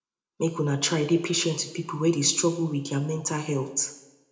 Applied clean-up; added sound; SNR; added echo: none; none; none; reverberation time 0.6 s.